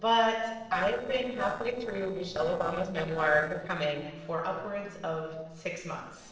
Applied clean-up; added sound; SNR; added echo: neural separator model SepFormer DNS4.